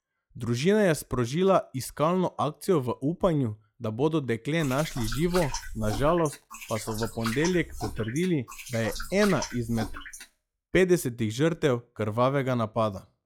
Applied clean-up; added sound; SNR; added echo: classical method log-MMSE.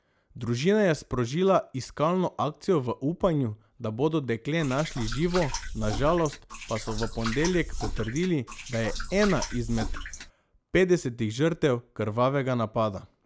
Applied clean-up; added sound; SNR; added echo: none; Liquid; 6 dB; none.